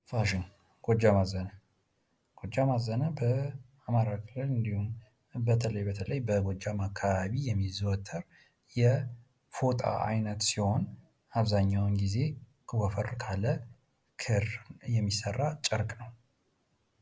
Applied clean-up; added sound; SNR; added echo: none; none; none; none.